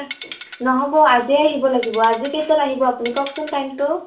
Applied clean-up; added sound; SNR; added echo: none; Tools; 17 dB; reverberation time 0.3 s.